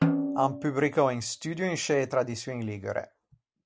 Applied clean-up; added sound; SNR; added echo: none; Snare drum; 4 dB; none.